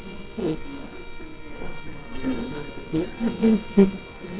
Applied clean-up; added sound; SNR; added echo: neural separator model SepFormer WHAMR!.